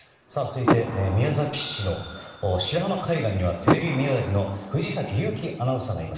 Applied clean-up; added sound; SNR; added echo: none; Door / Car; 5 dB; reverberation time 0.9 s.